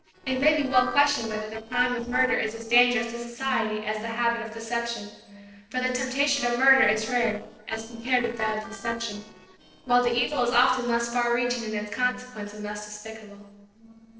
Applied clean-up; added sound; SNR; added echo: neural separator model SepFormer DNS4.